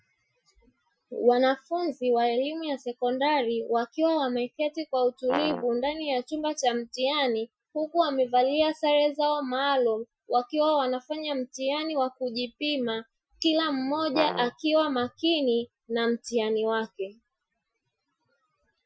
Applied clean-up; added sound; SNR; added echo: classical method Wiener filter.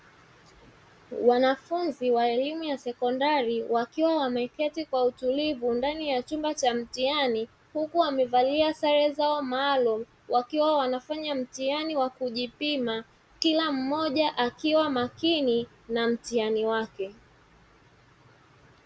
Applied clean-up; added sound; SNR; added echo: none; none; none; none.